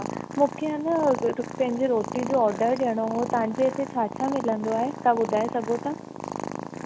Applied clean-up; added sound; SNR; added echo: none; Purr; 9 dB; none.